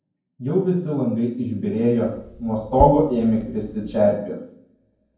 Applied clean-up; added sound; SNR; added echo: none; Tap; 11 dB; reverberation time 0.9 s.